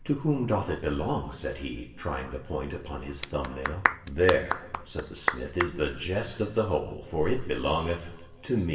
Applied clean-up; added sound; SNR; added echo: none; Clapping; 4 dB; reverberation time 1.0 s.